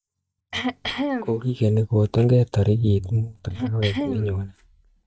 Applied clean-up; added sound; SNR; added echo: neural mask model DeepFilterNet 3.